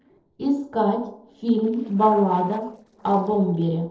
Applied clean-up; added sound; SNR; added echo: neural separator model SepFormer DNS4.